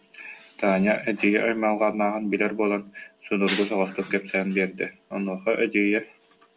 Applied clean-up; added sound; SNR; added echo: none; none; none; none.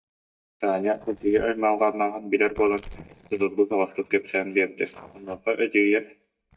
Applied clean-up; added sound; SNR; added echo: neural mask model DeepFilterNet 3.